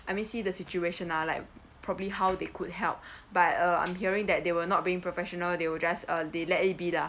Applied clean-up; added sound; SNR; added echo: none; none; none; none.